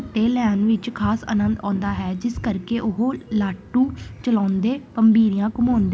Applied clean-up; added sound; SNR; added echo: none; Dog; 16 dB; none.